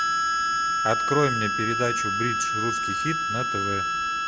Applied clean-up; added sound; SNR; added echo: none; Harmonica; -4 dB; none.